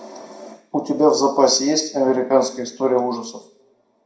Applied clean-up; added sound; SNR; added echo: none; none; none; reverberation time 0.5 s.